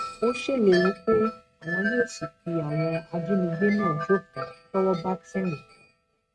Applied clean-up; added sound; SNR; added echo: neural mask model RNNoise.